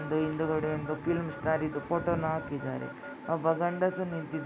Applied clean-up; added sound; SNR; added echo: none; Alarm / Keyboard (musical); 15 dB; none.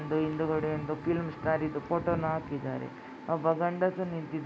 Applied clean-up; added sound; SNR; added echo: none; none; none; none.